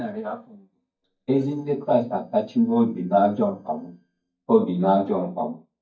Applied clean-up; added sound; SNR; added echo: neural mask model DeepFilterNet 3.